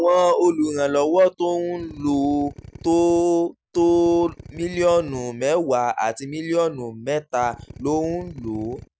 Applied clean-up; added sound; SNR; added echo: none; Drill; 19 dB; none.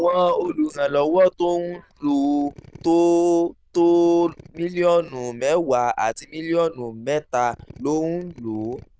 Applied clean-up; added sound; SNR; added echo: neural diffusion model UNIVERSE++.